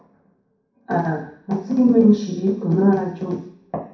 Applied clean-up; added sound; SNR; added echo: none; none; none; reverberation time 0.6 s.